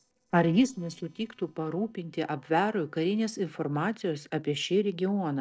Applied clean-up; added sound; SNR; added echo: neural separator model SepFormer DNS4.